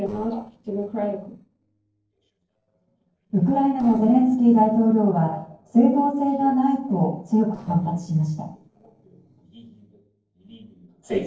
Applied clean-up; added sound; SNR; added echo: neural separator model SepFormer DNS4.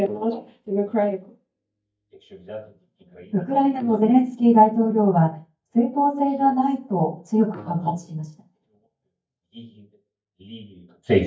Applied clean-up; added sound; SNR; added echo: neural mask model DeepFilterNet 3.